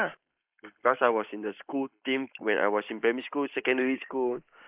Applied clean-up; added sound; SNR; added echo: neural mask model Resemble Enhance denoiser.